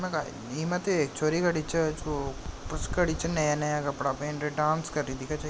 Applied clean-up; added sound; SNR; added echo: none; none; none; none.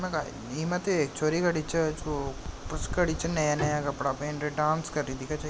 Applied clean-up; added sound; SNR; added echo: none; Bowed string instrument; 15 dB; none.